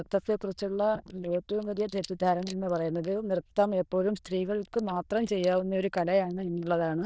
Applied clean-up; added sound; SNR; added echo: neural diffusion model UNIVERSE++.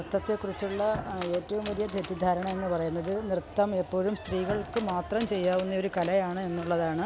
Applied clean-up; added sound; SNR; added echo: none; Squeak; 14 dB; none.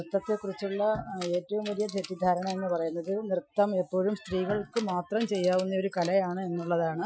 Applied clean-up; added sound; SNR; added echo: classical method Wiener filter.